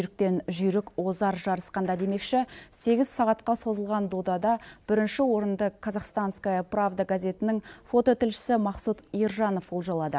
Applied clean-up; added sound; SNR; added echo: none; none; none; none.